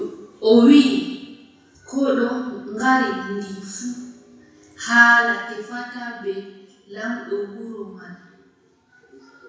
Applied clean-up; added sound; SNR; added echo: none; none; none; reverberation time 1.1 s.